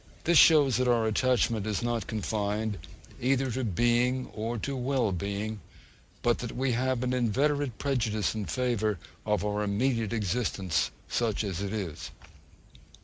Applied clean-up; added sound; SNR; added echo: none; none; none; none.